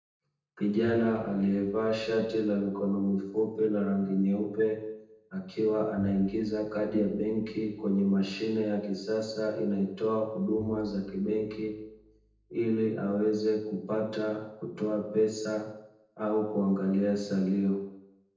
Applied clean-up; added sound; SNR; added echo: neural separator model SepFormer DNS4.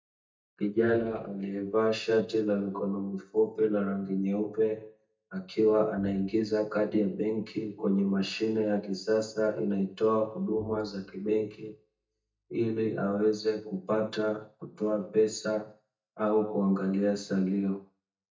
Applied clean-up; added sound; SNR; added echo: neural mask model DeepFilterNet 3.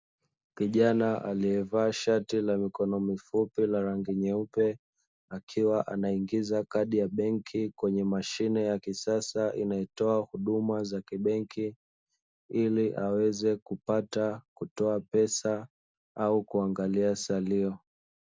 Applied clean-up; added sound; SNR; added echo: none; none; none; none.